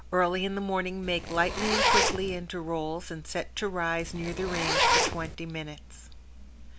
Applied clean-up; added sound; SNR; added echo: none; Zipper (clothing); -4 dB; none.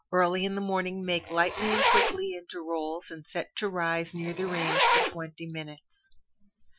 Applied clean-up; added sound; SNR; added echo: classical method Wiener filter.